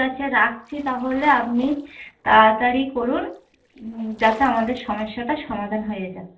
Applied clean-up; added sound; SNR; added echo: neural separator model SepFormer DNS4.